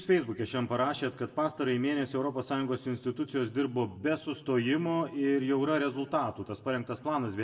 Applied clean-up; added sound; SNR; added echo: none; none; none; reverberation time 1.3 s.